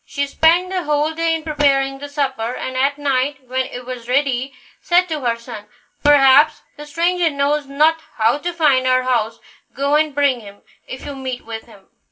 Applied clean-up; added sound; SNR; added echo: none; none; none; reverberation time 0.2 s.